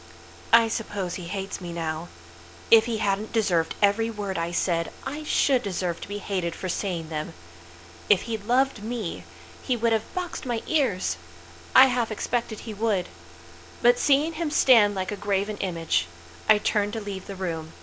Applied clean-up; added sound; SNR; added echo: none; Car; 20 dB; none.